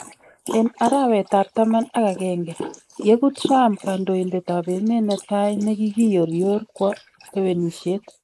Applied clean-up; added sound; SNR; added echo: neural mask model Resemble Enhance denoiser.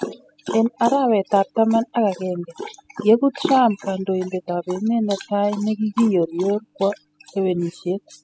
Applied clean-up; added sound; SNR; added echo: classical method spectral subtraction.